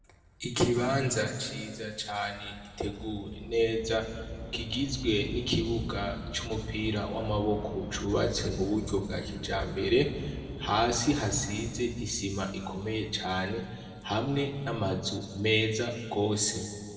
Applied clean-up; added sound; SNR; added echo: none; Subway, metro, underground / Train; 13 dB; reverberation time 1.8 s.